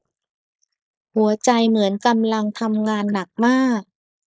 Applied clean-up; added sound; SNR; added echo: neural mask model Resemble Enhance denoiser.